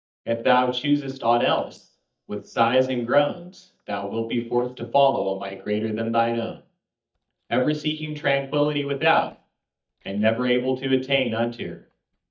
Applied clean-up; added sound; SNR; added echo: neural mask model DeepFilterNet 3.